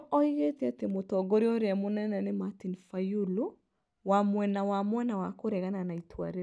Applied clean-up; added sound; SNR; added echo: none; none; none; none.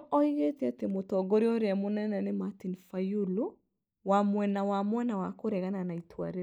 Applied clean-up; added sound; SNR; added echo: neural mask model Resemble Enhance denoiser.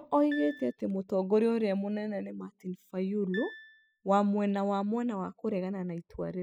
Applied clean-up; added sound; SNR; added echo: classical method spectral subtraction.